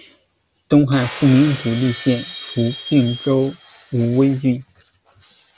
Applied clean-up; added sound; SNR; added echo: none; Shatter; 14 dB; none.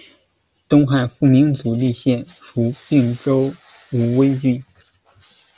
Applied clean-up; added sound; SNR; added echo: none; none; none; none.